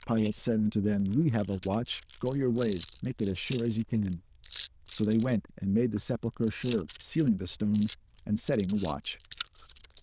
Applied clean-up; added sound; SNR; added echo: neural diffusion model UNIVERSE++.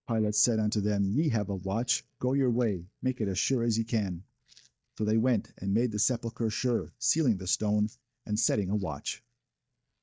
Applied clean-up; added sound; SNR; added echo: neural mask model DeepFilterNet 3.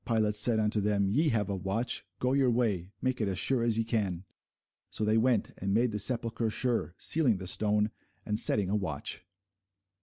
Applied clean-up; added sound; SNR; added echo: none; none; none; none.